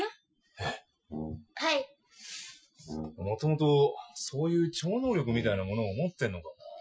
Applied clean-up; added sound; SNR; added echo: classical method Wiener filter.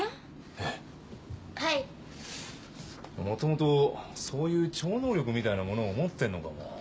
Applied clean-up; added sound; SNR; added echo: none; none; none; none.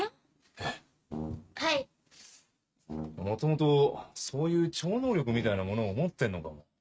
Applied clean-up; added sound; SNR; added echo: neural mask model RNNoise.